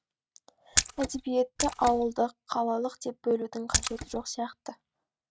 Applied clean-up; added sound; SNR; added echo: neural mask model RNNoise.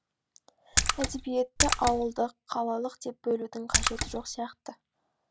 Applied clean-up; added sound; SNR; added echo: none; Splash, splatter; -3 dB; none.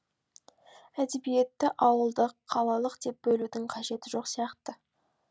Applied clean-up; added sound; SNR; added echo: none; none; none; none.